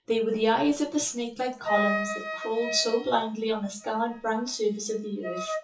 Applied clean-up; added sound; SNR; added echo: classical method WPE with log-MMSE.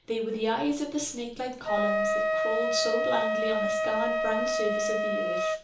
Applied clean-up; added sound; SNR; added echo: none; Wind instrument, woodwind instrument; -3 dB; reverberation time 1.2 s.